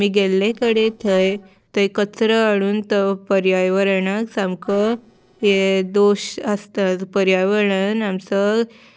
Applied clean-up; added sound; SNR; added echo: neural separator model SepFormer DNS4.